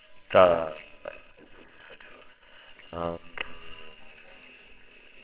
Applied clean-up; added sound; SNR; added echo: neural separator model SepFormer WHAMR!.